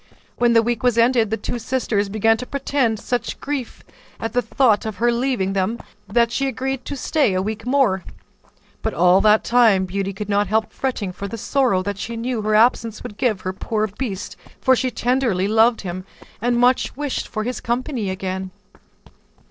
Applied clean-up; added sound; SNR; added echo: neural separator model SepFormer DNS4.